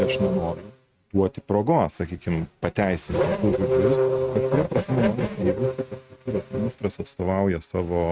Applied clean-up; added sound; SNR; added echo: neural mask model RNNoise.